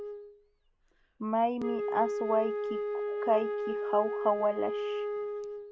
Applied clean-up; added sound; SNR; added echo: none; Wind instrument, woodwind instrument; 2 dB; none.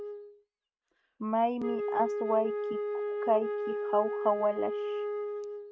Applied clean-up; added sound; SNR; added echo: neural mask model RNNoise.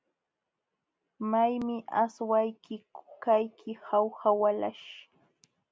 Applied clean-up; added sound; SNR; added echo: none; none; none; none.